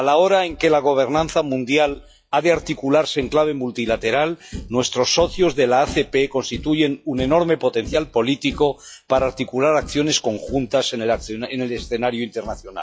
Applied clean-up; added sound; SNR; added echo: classical method log-MMSE.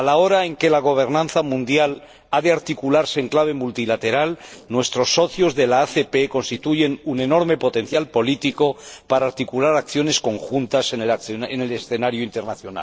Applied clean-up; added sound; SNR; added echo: neural separator model SepFormer DNS4.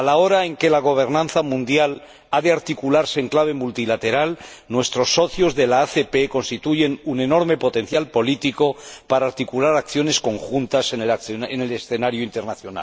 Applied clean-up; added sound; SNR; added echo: none; none; none; none.